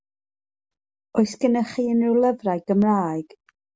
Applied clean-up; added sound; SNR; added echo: none; none; none; none.